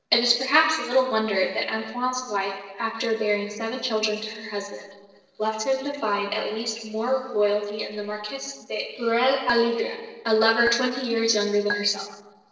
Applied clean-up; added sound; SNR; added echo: neural separator model SepFormer DNS4.